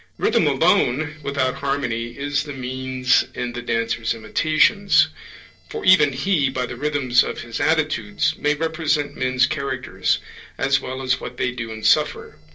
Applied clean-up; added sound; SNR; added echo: neural separator model SepFormer DNS4.